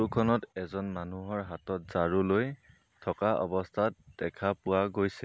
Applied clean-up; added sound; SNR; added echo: none; none; none; none.